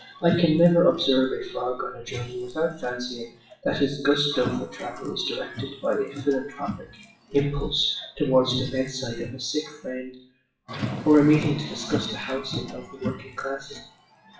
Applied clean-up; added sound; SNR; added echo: classical method WPE with log-MMSE.